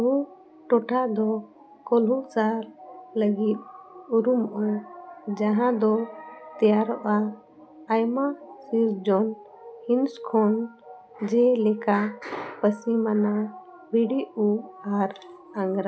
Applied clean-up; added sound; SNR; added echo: none; none; none; none.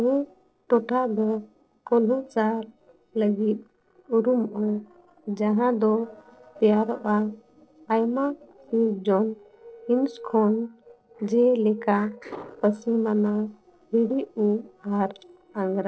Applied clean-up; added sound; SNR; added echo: neural separator model SepFormer DNS4.